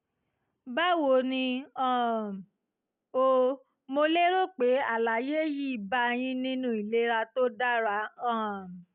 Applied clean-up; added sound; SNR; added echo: none; none; none; none.